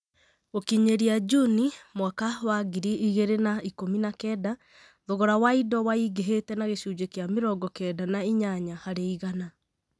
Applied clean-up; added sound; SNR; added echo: none; none; none; none.